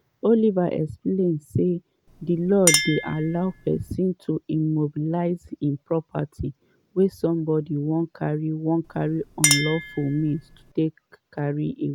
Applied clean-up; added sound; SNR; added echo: none; Chink, clink; 8 dB; none.